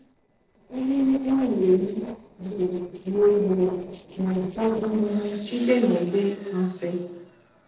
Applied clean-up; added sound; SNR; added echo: neural separator model SepFormer DNS4.